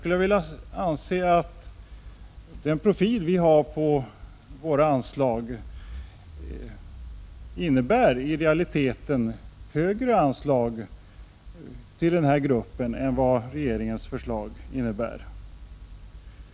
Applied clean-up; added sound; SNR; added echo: none; Accelerating, revving, vroom; 17 dB; none.